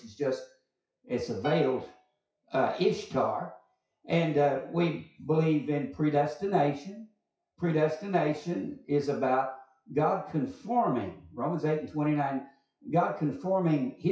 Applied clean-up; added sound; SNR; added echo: classical method WPE with log-MMSE.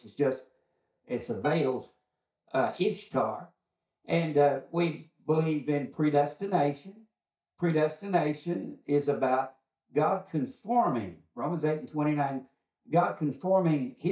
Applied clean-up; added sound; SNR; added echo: neural mask model DeepFilterNet 3.